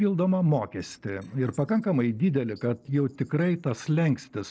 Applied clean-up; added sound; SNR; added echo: neural separator model SepFormer DNS4.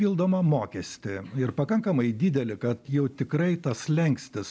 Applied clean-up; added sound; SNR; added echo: none; none; none; none.